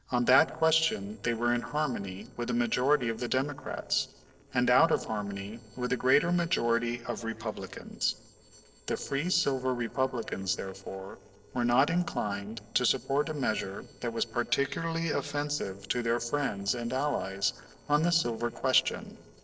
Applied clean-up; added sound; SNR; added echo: neural separator model SepFormer DNS4.